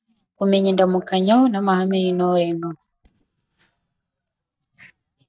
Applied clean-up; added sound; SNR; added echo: neural mask model DeepFilterNet 3.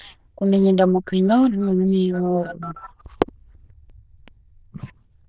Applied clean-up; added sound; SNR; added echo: neural diffusion model UNIVERSE++.